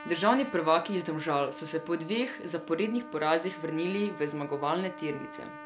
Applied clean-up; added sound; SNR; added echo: none; Trumpet; 14 dB; none.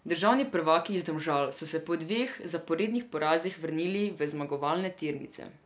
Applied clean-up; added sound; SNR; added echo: none; none; none; none.